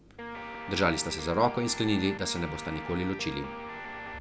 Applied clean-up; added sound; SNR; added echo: none; Guitar; 9 dB; none.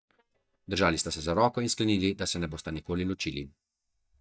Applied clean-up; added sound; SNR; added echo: neural mask model DeepFilterNet 3.